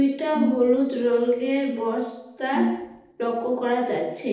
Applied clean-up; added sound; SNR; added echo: neural separator model SepFormer DNS4.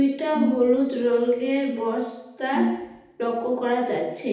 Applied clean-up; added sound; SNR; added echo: none; Brass instrument; 5 dB; reverberation time 0.8 s.